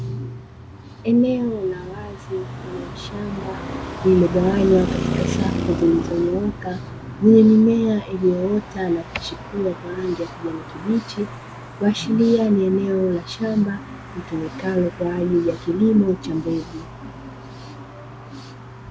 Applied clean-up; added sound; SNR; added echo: none; Traffic noise, roadway noise; 11 dB; none.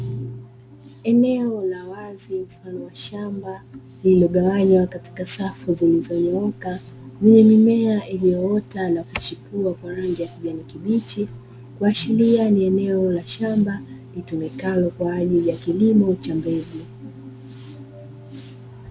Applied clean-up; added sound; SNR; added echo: none; none; none; none.